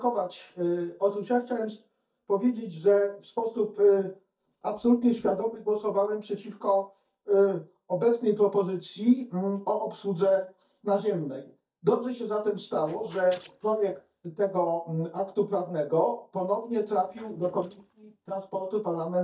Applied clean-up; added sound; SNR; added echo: neural mask model DeepFilterNet 3.